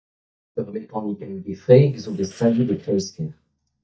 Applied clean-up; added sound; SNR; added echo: neural mask model DeepFilterNet 3.